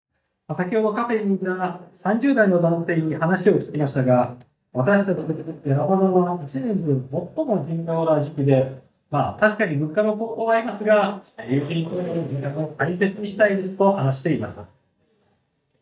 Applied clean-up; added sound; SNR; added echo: neural mask model DeepFilterNet 3.